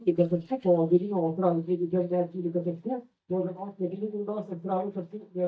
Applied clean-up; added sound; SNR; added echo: neural mask model DeepFilterNet 3.